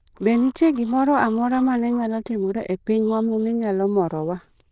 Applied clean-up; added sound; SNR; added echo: neural diffusion model UNIVERSE++.